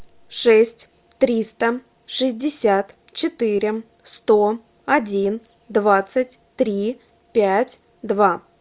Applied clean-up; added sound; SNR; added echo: none; none; none; none.